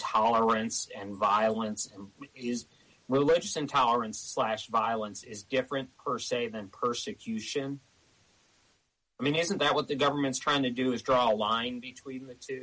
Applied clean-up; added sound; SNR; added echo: none; none; none; none.